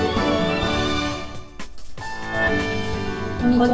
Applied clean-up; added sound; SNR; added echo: none; Drum; 20 dB; reverberation time 1.2 s.